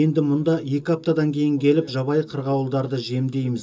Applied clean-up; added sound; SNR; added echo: none; none; none; reverberation time 0.2 s.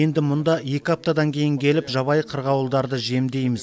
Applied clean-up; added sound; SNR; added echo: none; none; none; none.